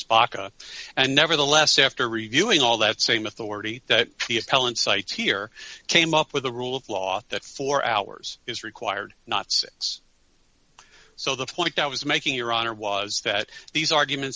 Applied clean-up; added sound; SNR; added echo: none; none; none; none.